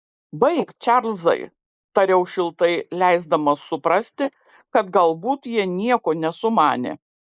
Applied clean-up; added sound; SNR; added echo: neural mask model Resemble Enhance denoiser.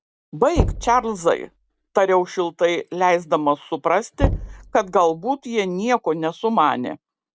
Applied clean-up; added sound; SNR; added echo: none; Knock; 7 dB; none.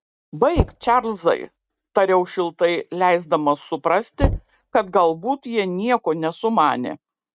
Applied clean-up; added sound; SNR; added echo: neural mask model RNNoise.